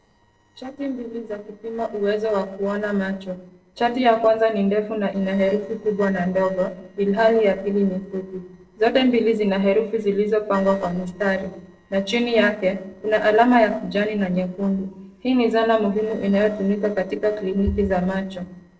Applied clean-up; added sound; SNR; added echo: neural separator model SepFormer DNS4.